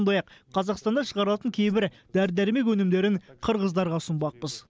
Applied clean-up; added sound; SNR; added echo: none; none; none; none.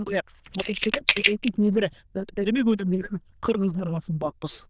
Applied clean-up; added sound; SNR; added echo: neural diffusion model UNIVERSE++.